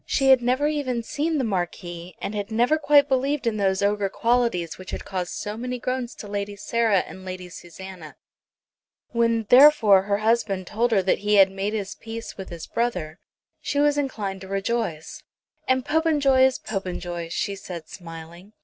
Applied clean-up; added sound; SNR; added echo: neural separator model SepFormer DNS4.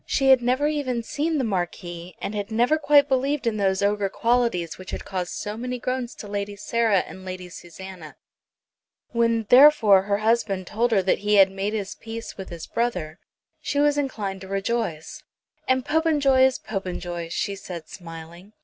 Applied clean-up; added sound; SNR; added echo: none; none; none; none.